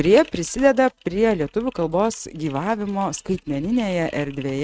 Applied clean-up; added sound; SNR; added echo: neural mask model RNNoise.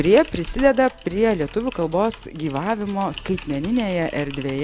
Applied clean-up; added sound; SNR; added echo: none; Typing; 17 dB; none.